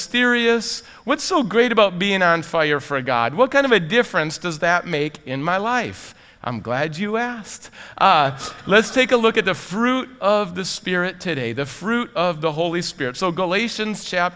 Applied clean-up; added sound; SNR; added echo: none; none; none; none.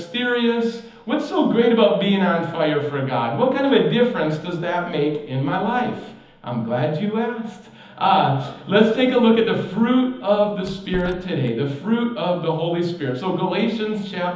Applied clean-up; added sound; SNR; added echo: none; Door; 17 dB; reverberation time 1.3 s.